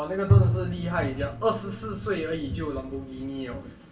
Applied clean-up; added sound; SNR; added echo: none; Bowed string instrument; -3 dB; reverberation time 1.6 s.